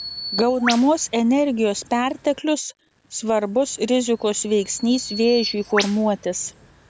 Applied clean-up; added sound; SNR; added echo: none; Bird vocalization, bird call, bird song; 12 dB; none.